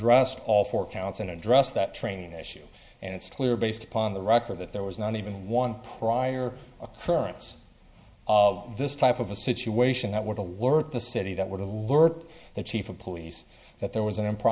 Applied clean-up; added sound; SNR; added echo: none; none; none; none.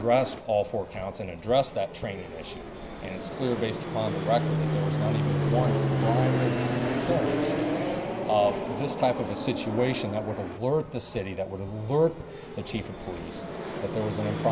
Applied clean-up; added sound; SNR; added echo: none; Fixed-wing aircraft, airplane; 1 dB; none.